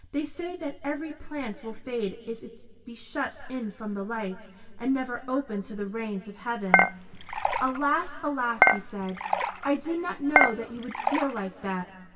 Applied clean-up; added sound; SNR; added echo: none; Dishes, pots, and pans / Chink, clink; -5 dB; reverberation time 2.0 s.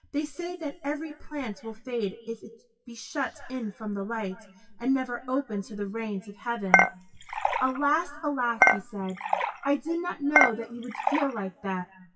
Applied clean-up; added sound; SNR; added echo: classical method WPE with log-MMSE.